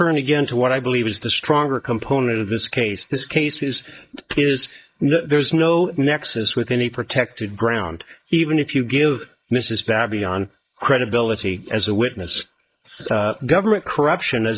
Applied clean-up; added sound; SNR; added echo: neural mask model Resemble Enhance denoiser.